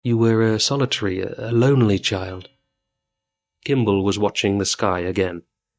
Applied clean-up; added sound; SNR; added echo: neural mask model DeepFilterNet 3.